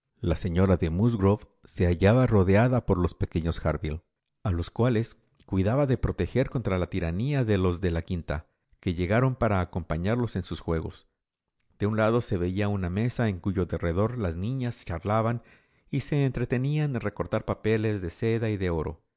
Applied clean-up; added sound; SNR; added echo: none; none; none; none.